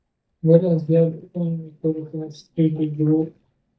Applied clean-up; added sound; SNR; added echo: neural mask model DeepFilterNet 3.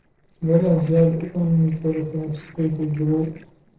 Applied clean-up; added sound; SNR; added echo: neural separator model SepFormer DNS4.